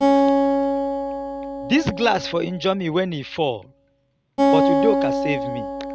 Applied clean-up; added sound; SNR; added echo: none; Acoustic guitar; -3 dB; none.